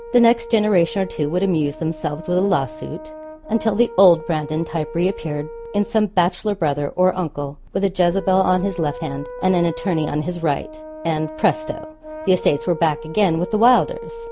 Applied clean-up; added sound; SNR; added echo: none; Brass instrument; 14 dB; none.